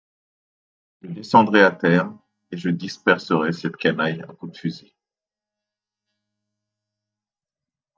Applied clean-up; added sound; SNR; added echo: neural mask model DeepFilterNet 3.